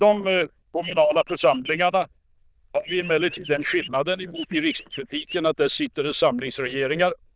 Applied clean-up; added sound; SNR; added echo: neural diffusion model UNIVERSE++.